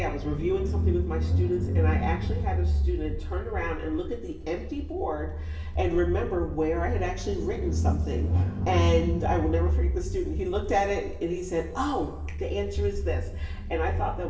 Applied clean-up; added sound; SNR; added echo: none; Engine / Car; -2 dB; reverberation time 0.9 s.